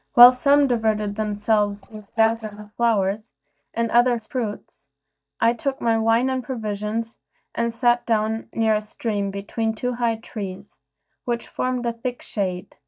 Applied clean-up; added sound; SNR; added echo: neural mask model DeepFilterNet 3.